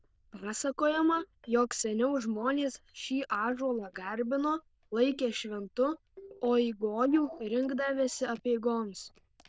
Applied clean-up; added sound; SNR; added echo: neural diffusion model UNIVERSE++.